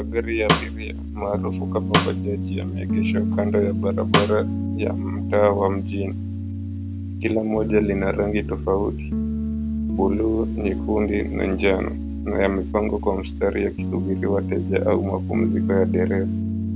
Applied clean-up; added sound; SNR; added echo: none; Piano + Snare drum; 1 dB; none.